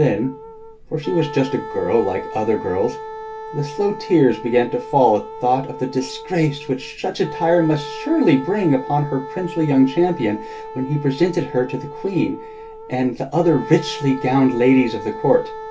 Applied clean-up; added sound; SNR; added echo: none; Wind instrument, woodwind instrument; 13 dB; reverberation time 0.2 s.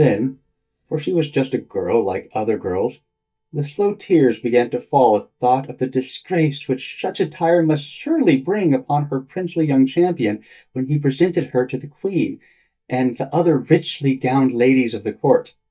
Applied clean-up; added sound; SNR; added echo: neural mask model DeepFilterNet 3.